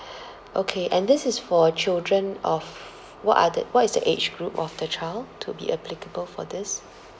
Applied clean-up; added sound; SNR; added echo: none; none; none; none.